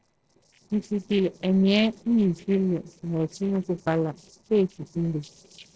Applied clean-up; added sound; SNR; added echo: neural separator model SepFormer DNS4.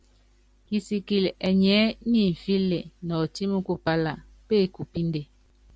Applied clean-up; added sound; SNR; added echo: none; none; none; none.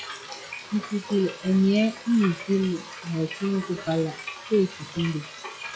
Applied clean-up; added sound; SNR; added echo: classical method log-MMSE.